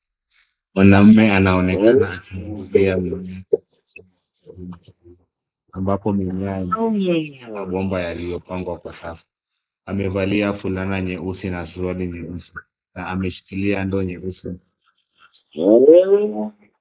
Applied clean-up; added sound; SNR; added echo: neural mask model Resemble Enhance denoiser.